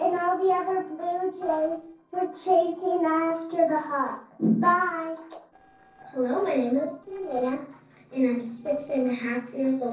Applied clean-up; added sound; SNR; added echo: neural separator model SepFormer DNS4.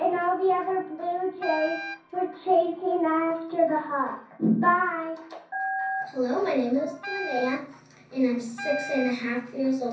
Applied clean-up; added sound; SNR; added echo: none; Wind instrument, woodwind instrument; 11 dB; reverberation time 0.6 s.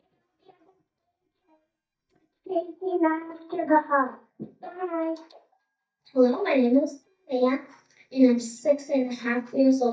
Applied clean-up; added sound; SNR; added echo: neural mask model DeepFilterNet 3.